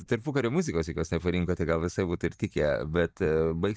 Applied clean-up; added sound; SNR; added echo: neural mask model DeepFilterNet 3.